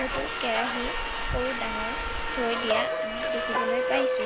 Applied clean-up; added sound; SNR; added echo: none; Subway, metro, underground; -4 dB; none.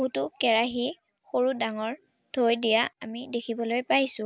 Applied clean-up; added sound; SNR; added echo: none; none; none; none.